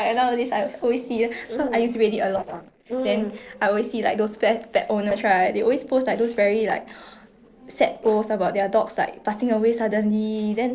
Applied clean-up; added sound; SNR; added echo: neural separator model SepFormer DNS4.